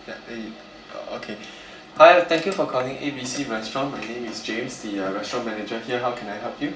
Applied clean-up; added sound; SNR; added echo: none; none; none; reverberation time 1.3 s.